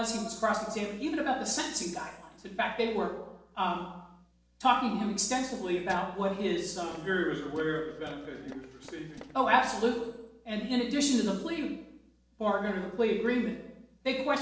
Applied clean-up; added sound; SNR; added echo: neural separator model SepFormer DNS4.